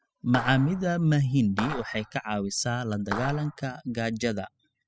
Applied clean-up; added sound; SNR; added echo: classical method spectral subtraction.